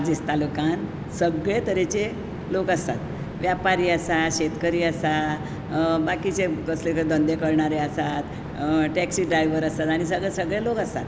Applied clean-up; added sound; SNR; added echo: none; Train; 10 dB; none.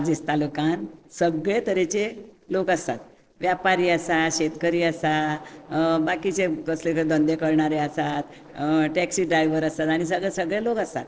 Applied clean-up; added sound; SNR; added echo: neural separator model SepFormer DNS4.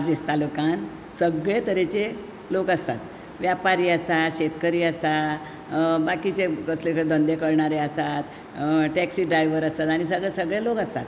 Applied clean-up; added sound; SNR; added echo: none; none; none; none.